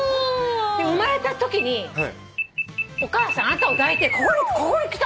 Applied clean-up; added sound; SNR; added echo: none; Alarm; 3 dB; none.